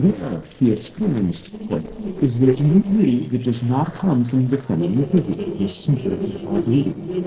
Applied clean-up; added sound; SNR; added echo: neural separator model SepFormer DNS4.